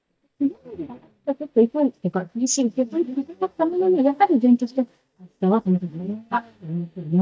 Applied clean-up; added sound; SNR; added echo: neural mask model DeepFilterNet 3.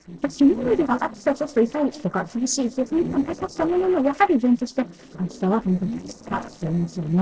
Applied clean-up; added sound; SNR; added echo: neural separator model SepFormer DNS4.